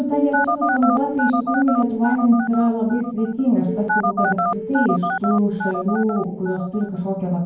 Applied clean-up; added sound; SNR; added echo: none; Telephone; 4 dB; reverberation time 0.9 s.